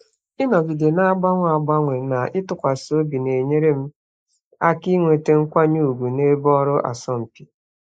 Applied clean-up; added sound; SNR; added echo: neural mask model Resemble Enhance denoiser.